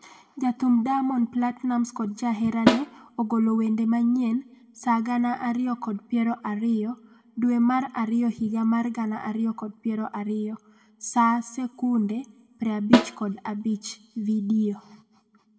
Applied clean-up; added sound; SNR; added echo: none; Snare drum; 1 dB; reverberation time 1.0 s.